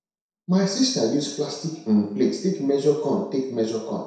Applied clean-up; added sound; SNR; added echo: none; none; none; reverberation time 0.7 s.